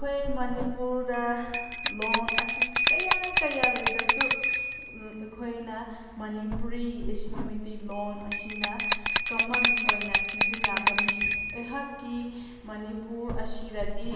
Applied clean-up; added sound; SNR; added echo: none; Bell; -5 dB; reverberation time 1.3 s.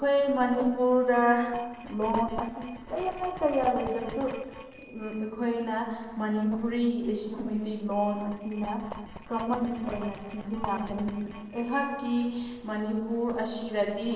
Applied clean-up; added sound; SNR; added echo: neural separator model SepFormer DNS4.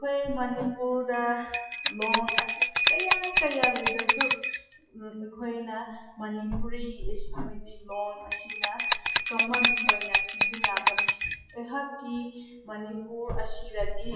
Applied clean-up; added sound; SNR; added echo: classical method WPE with log-MMSE.